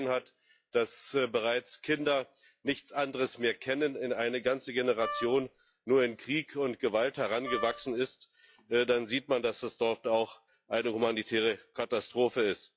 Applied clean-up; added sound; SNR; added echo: classical method log-MMSE.